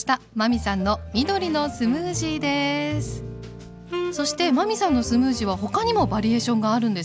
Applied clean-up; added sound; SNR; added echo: none; none; none; none.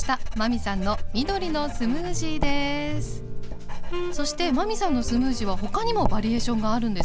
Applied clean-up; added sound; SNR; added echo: none; Writing; -1 dB; none.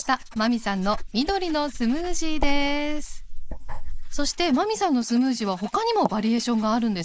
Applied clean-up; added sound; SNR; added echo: neural mask model Resemble Enhance denoiser.